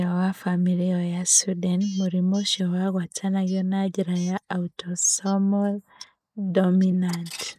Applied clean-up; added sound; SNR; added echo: neural mask model Resemble Enhance denoiser.